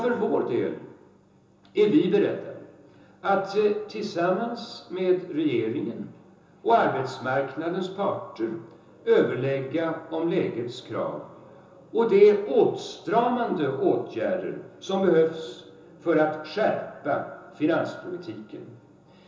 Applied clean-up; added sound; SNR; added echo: none; none; none; reverberation time 0.6 s.